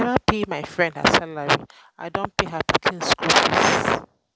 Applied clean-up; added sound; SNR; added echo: none; none; none; none.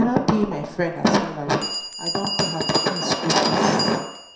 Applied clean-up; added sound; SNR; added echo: none; Bell; 9 dB; reverberation time 0.5 s.